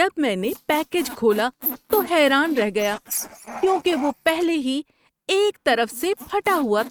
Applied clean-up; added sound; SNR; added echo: neural mask model RNNoise.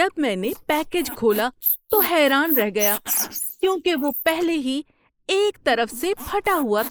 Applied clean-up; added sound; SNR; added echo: neural mask model Resemble Enhance denoiser.